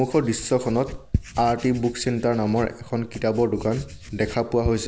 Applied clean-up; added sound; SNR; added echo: none; Writing; 11 dB; none.